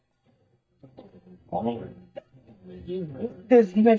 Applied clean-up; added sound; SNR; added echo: neural mask model DeepFilterNet 3.